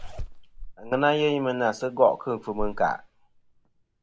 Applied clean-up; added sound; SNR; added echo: none; Zipper (clothing); 11 dB; none.